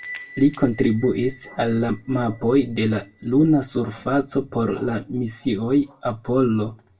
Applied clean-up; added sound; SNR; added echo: none; Door / Bell; 12 dB; reverberation time 0.2 s.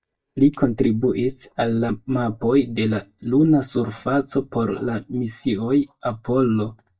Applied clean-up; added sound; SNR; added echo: neural mask model DeepFilterNet 3.